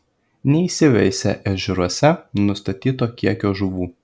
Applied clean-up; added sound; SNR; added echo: none; none; none; none.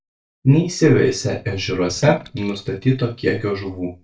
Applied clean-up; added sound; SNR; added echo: neural mask model DeepFilterNet 3.